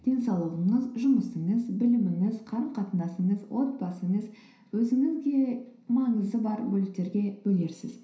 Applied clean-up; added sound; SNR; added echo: none; none; none; reverberation time 0.5 s.